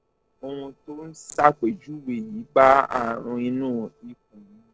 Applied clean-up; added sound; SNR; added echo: neural separator model SepFormer DNS4.